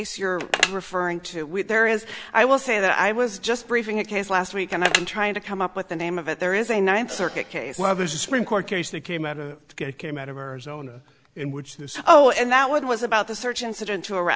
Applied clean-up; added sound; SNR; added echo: none; Telephone; 6 dB; none.